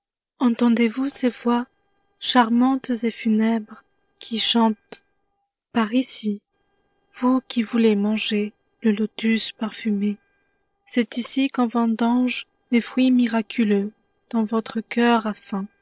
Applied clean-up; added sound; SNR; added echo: neural separator model SepFormer DNS4.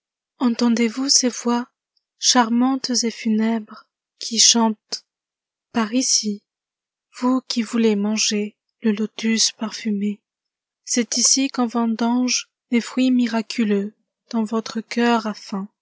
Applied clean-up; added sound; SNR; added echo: none; none; none; none.